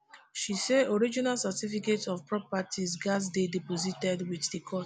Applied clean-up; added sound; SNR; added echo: none; none; none; none.